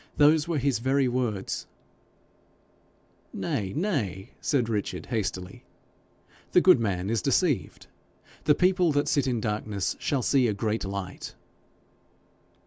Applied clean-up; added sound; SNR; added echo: none; none; none; none.